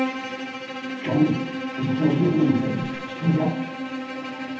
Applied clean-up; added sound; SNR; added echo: none; Bowed string instrument; 6 dB; reverberation time 0.8 s.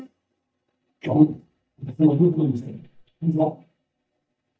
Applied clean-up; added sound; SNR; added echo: neural mask model DeepFilterNet 3.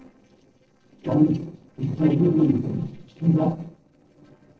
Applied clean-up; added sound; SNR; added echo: neural separator model SepFormer DNS4.